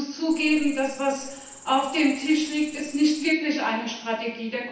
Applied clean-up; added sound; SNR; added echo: none; Cricket; 17 dB; reverberation time 0.9 s.